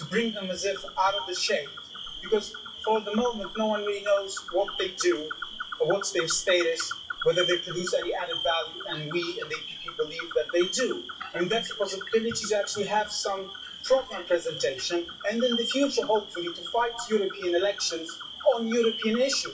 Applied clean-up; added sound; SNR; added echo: classical method WPE with log-MMSE.